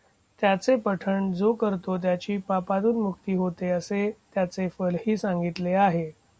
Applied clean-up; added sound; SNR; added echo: none; none; none; none.